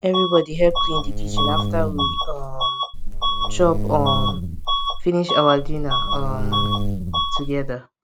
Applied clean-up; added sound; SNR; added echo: none; Bus / Alarm + Buzz; -2 dB; none.